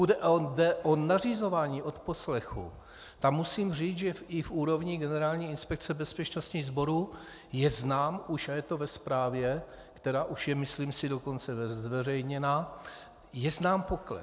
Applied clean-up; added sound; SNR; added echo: none; none; none; none.